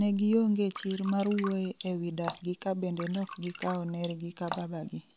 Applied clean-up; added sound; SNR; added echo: none; Drip; 12 dB; none.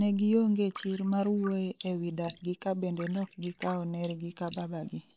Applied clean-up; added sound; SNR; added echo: neural mask model Resemble Enhance denoiser.